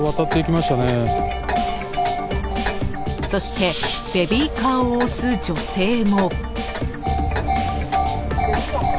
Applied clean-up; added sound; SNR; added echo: none; Clock; 9 dB; none.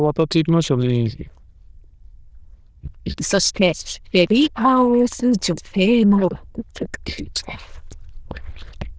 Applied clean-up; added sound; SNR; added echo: neural diffusion model UNIVERSE++.